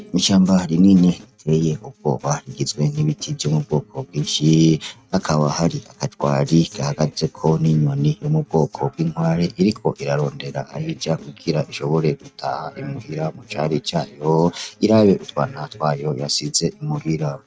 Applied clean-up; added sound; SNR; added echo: neural mask model RNNoise.